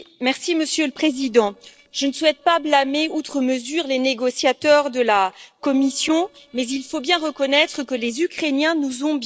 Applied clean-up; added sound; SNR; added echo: neural separator model SepFormer DNS4.